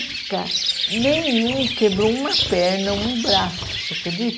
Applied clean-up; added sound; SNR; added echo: none; Bird; 3 dB; none.